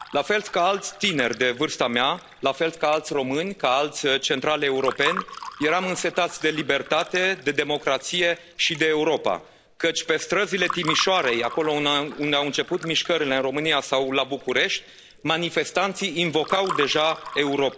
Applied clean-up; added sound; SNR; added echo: none; Fill (with liquid) / Water; 14 dB; none.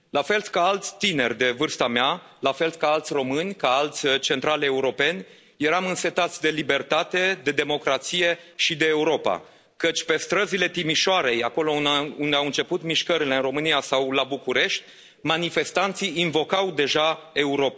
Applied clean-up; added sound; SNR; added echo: none; none; none; none.